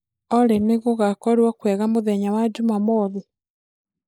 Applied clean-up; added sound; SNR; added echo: neural mask model Resemble Enhance denoiser.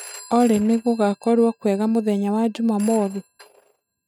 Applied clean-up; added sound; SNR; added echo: neural mask model RNNoise.